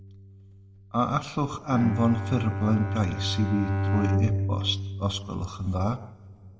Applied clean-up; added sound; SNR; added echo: none; Bowed string instrument; 2 dB; reverberation time 0.8 s.